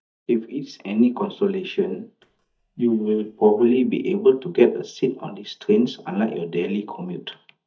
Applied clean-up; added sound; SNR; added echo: neural mask model DeepFilterNet 3.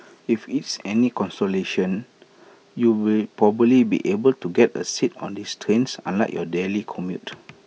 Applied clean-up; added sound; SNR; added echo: none; none; none; none.